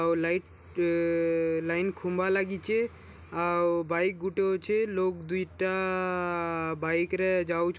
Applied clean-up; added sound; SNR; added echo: none; none; none; none.